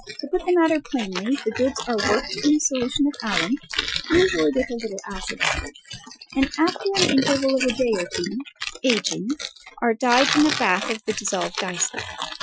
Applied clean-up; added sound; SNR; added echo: classical method Wiener filter.